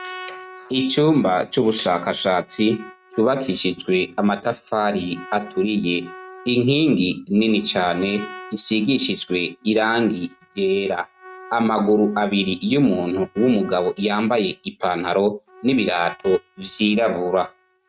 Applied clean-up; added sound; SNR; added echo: neural mask model RNNoise.